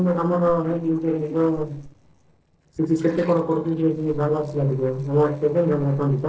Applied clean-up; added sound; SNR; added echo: neural separator model SepFormer DNS4.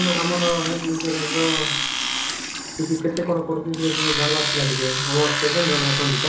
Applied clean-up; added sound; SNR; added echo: none; Domestic sounds, home sounds; 1 dB; reverberation time 0.7 s.